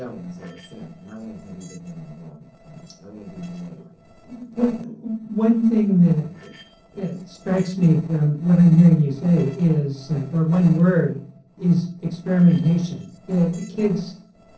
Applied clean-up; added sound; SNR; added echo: neural separator model SepFormer DNS4.